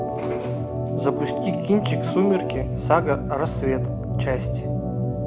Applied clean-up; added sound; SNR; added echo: none; Organ; 0 dB; none.